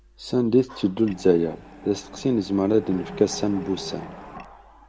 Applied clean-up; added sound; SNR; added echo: none; Mechanisms; 16 dB; none.